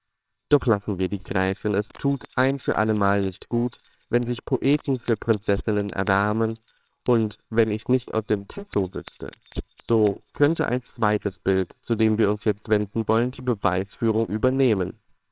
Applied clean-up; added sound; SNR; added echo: neural separator model SepFormer WHAMR!.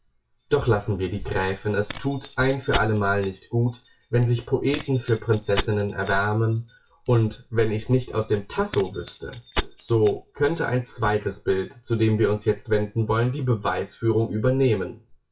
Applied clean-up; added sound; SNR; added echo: classical method WPE with log-MMSE.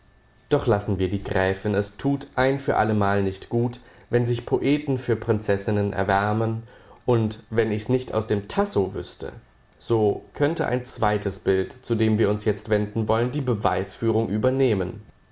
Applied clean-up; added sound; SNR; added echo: none; none; none; none.